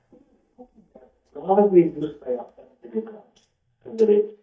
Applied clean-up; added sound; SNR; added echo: neural mask model DeepFilterNet 3.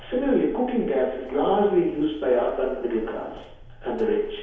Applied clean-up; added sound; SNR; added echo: none; Buzz; 20 dB; reverberation time 1.0 s.